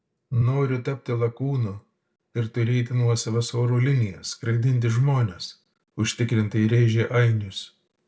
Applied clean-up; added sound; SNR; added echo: none; none; none; none.